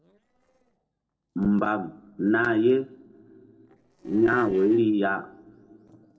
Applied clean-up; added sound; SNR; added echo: neural separator model SepFormer DNS4.